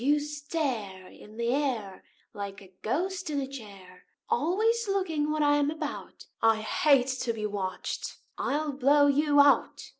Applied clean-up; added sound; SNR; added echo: none; none; none; none.